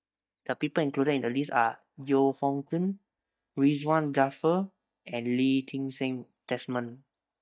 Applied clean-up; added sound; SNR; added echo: neural mask model DeepFilterNet 3.